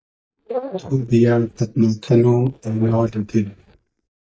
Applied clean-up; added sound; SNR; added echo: neural mask model DeepFilterNet 3.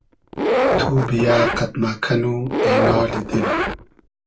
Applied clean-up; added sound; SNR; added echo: none; Zipper (clothing); 0 dB; reverberation time 0.2 s.